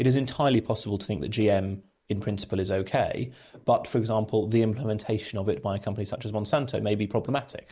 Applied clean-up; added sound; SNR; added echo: neural mask model Resemble Enhance denoiser.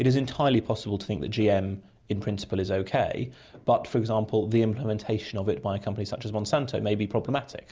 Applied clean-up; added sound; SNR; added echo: none; none; none; none.